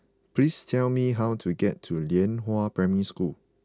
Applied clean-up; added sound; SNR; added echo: none; none; none; none.